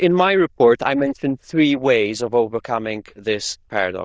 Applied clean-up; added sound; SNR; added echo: neural diffusion model UNIVERSE++.